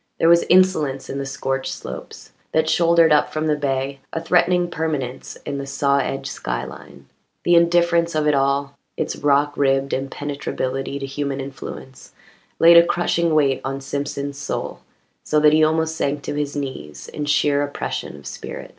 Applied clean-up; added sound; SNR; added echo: none; none; none; none.